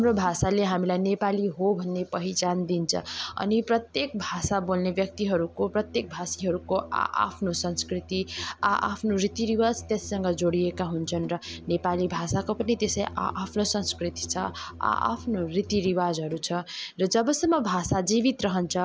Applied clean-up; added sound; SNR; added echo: none; Musical instrument; 19 dB; none.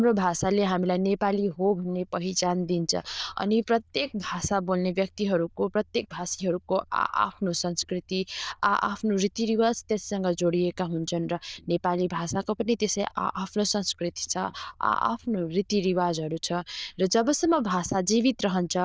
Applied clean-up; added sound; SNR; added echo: neural diffusion model UNIVERSE++.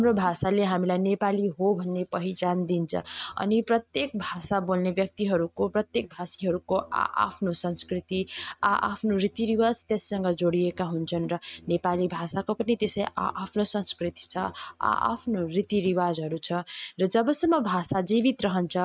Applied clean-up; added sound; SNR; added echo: neural mask model RNNoise.